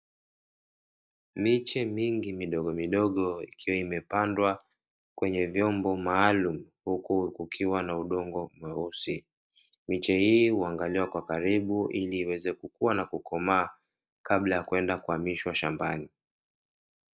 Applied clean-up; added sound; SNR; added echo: neural mask model DeepFilterNet 3.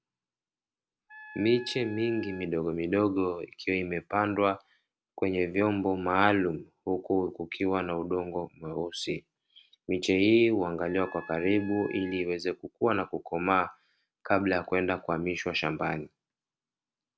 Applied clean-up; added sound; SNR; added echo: none; Wind instrument, woodwind instrument; 18 dB; none.